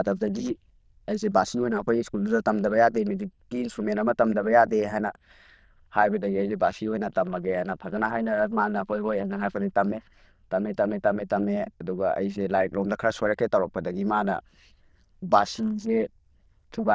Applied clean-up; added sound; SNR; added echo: neural diffusion model UNIVERSE++.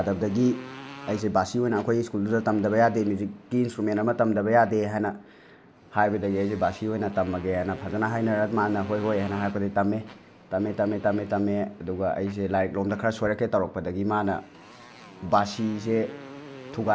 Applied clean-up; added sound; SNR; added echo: none; Motorcycle; 19 dB; none.